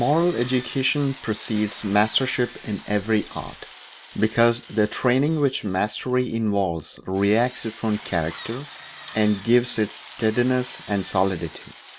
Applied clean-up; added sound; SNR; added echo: none; Drill; 16 dB; none.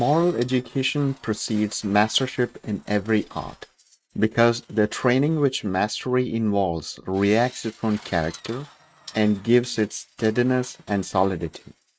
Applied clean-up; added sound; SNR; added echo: neural mask model RNNoise.